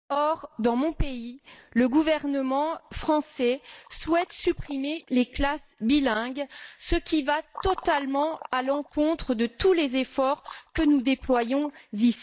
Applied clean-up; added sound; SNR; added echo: neural mask model DeepFilterNet 3.